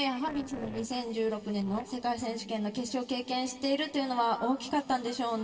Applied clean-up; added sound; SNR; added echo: neural separator model SepFormer DNS4.